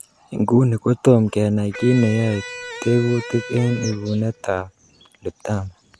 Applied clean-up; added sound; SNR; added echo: none; Electric guitar; 14 dB; none.